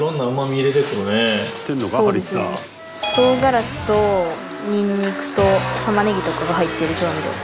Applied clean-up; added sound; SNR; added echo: none; Wind instrument, woodwind instrument; 16 dB; none.